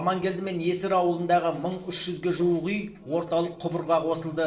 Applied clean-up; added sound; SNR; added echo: neural separator model SepFormer DNS4.